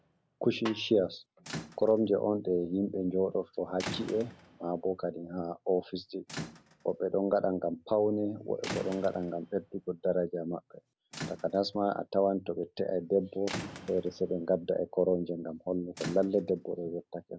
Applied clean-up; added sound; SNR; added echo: none; Snare drum + Squeak / Rattle / Slam; 15 dB; none.